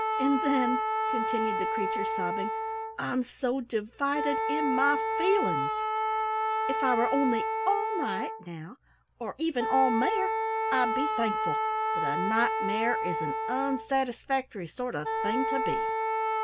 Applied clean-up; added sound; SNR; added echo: none; Wind instrument, woodwind instrument; -1 dB; none.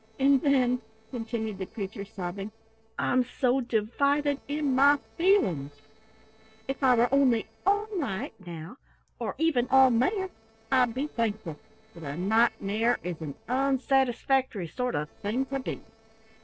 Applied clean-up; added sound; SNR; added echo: neural separator model SepFormer DNS4.